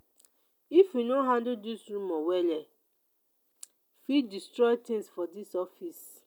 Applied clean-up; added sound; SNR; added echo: none; none; none; none.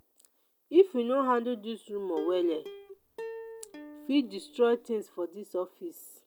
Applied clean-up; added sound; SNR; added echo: none; Plucked string instrument; 14 dB; none.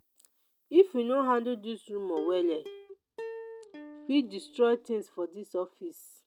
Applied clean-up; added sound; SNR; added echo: neural mask model RNNoise.